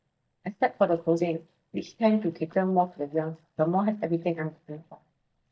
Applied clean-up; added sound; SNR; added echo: neural mask model DeepFilterNet 3.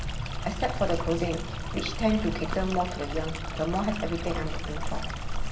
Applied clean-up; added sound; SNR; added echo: none; Stream; 1 dB; reverberation time 0.8 s.